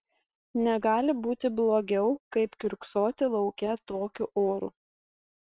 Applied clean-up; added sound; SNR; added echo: neural separator model SepFormer WHAM!.